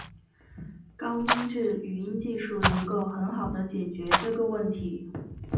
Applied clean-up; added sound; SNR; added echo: none; Rattle; 4 dB; reverberation time 0.6 s.